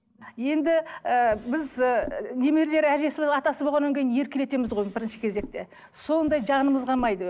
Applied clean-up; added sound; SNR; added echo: none; Drawer open or close; 19 dB; none.